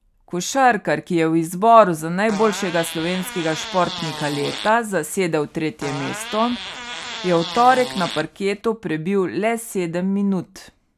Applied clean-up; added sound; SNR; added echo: none; Fart; 11 dB; none.